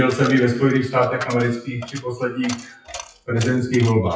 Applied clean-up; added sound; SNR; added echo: classical method WPE with log-MMSE.